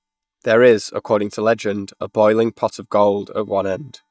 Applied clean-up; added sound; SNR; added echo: neural mask model DeepFilterNet 3.